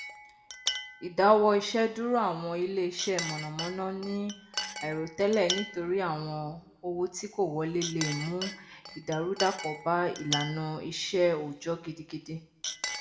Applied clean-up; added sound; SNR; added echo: none; Chink, clink; 10 dB; reverberation time 0.9 s.